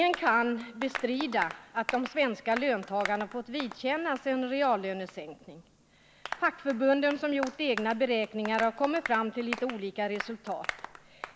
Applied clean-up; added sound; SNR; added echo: none; Applause; 12 dB; none.